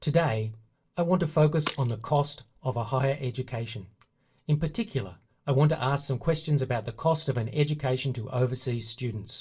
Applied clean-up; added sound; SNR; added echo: none; Shatter; 16 dB; reverberation time 0.2 s.